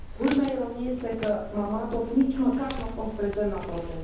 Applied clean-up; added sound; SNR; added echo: none; Walk, footsteps; 9 dB; reverberation time 0.9 s.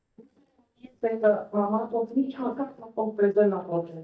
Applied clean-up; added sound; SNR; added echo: neural mask model DeepFilterNet 3.